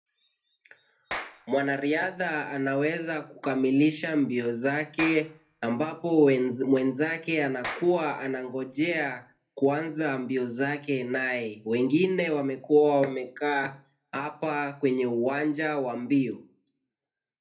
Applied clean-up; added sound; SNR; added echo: none; Clapping; 15 dB; reverberation time 0.3 s.